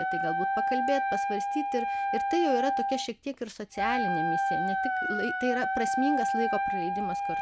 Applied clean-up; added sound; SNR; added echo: none; Wind instrument, woodwind instrument; -3 dB; none.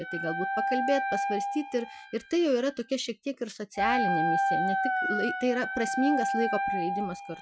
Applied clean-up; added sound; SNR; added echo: classical method Wiener filter.